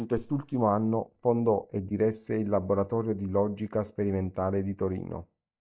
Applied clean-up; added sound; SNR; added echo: neural mask model DeepFilterNet 3.